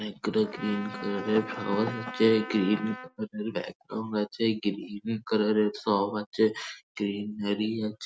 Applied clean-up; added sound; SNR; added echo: none; Trumpet; 13 dB; none.